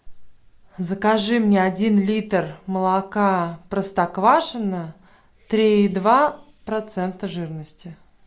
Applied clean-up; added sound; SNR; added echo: none; none; none; none.